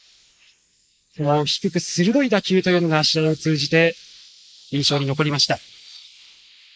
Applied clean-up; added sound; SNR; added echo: neural mask model Resemble Enhance denoiser.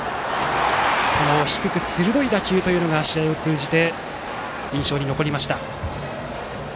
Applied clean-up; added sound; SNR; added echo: none; none; none; none.